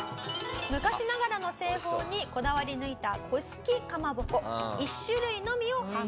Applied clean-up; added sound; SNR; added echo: none; Car; 14 dB; none.